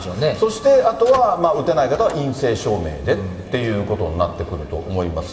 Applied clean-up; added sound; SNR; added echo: none; Car; 20 dB; reverberation time 2.6 s.